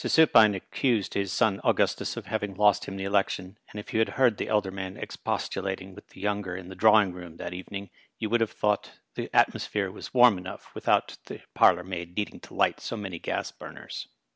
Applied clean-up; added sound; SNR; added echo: none; none; none; none.